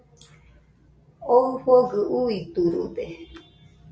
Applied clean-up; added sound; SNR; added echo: none; none; none; none.